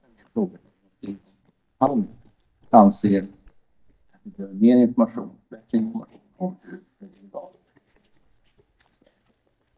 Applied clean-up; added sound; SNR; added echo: neural mask model DeepFilterNet 3.